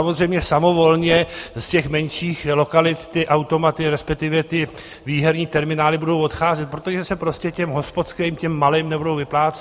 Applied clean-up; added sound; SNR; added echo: none; none; none; none.